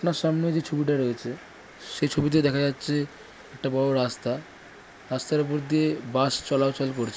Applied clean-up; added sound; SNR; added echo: none; none; none; none.